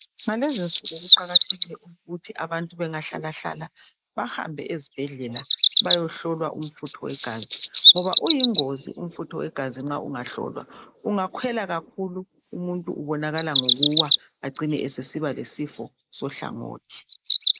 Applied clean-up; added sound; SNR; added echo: neural mask model Resemble Enhance denoiser.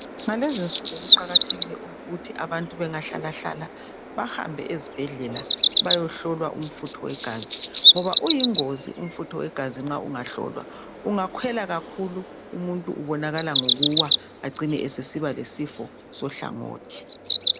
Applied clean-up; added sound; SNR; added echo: none; Bird vocalization, bird call, bird song; -4 dB; none.